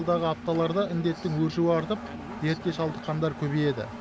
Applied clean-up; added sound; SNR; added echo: none; Engine; 12 dB; none.